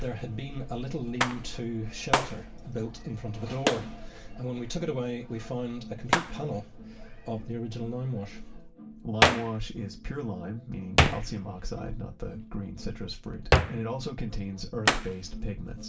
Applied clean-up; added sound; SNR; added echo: none; Hands; -1 dB; reverberation time 0.2 s.